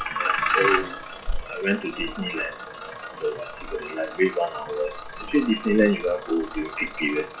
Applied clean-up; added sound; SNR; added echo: classical method WPE with log-MMSE.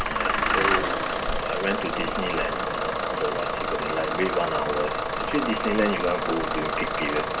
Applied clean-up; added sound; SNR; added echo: none; Engine starting / Bus; -2 dB; reverberation time 1.6 s.